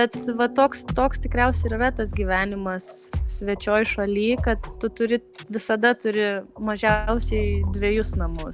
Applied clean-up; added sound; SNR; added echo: none; none; none; none.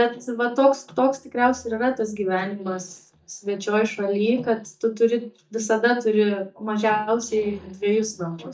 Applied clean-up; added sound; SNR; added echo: neural mask model DeepFilterNet 3.